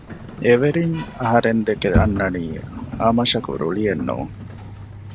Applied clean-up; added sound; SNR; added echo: none; Sliding door; 8 dB; none.